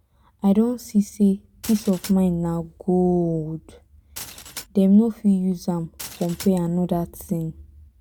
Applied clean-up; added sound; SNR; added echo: none; Glass; 17 dB; none.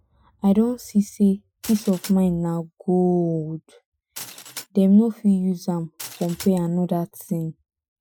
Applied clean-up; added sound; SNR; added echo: classical method Wiener filter.